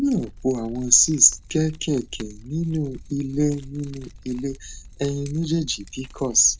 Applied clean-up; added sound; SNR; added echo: none; Keys jangling; 17 dB; none.